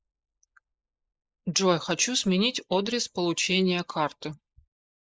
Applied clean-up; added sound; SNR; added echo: neural mask model Resemble Enhance denoiser.